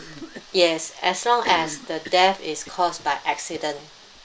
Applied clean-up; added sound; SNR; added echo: none; Cough; 16 dB; none.